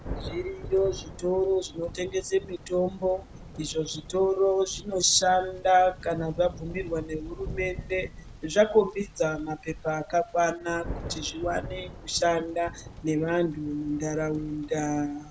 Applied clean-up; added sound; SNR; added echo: none; Thunder; 14 dB; none.